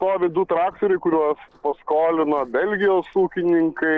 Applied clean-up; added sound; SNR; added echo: neural separator model SepFormer DNS4.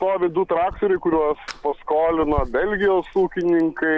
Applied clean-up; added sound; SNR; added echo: none; Fire; 15 dB; none.